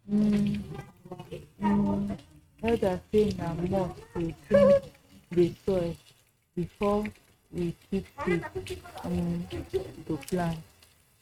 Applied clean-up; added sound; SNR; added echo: neural mask model RNNoise.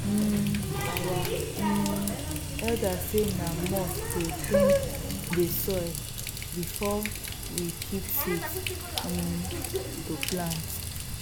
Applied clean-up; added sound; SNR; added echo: none; Water tap, faucet; -1 dB; none.